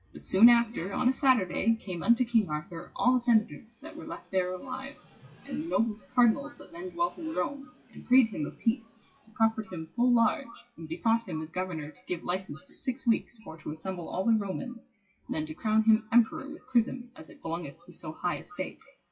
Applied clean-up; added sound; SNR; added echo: classical method WPE with log-MMSE.